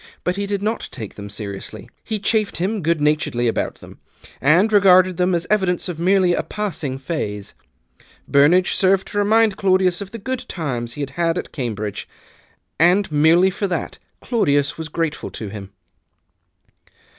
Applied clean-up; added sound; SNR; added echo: none; none; none; none.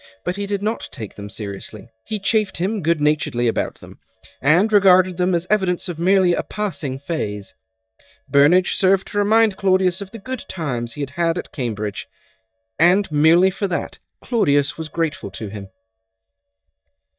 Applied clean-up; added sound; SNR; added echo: neural mask model DeepFilterNet 3.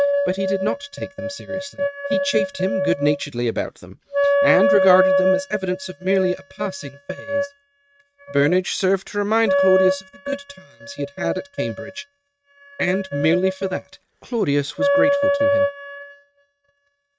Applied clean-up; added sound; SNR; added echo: neural mask model RNNoise.